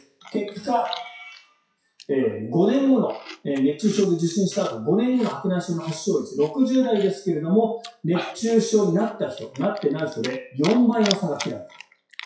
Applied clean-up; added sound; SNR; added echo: classical method WPE with log-MMSE.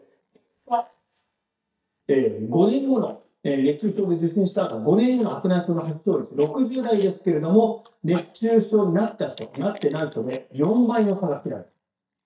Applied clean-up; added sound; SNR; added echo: neural mask model DeepFilterNet 3.